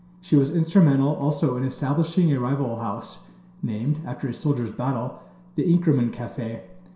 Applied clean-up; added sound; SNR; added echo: none; none; none; reverberation time 0.7 s.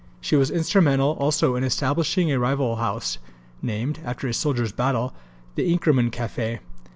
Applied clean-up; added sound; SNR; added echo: none; none; none; none.